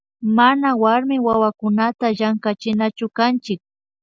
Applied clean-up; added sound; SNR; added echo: none; none; none; none.